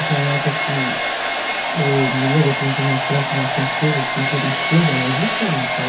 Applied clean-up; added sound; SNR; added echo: none; Domestic sounds, home sounds; 0 dB; reverberation time 0.3 s.